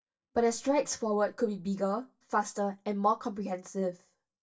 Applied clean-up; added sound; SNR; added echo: neural mask model DeepFilterNet 3.